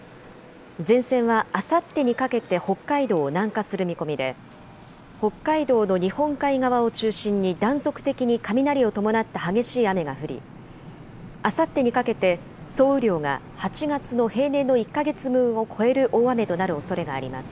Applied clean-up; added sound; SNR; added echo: none; none; none; none.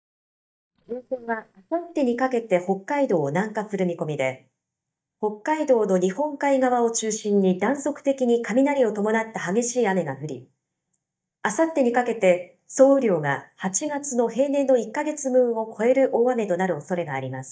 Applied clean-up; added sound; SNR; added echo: neural mask model DeepFilterNet 3.